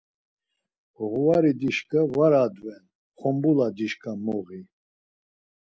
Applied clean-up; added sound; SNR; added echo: none; none; none; none.